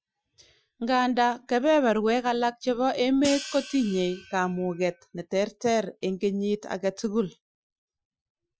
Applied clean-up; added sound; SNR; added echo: classical method Wiener filter.